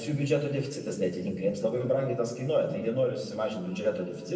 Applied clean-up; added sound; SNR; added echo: neural separator model SepFormer DNS4.